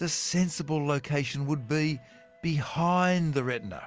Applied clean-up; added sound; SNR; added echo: none; none; none; none.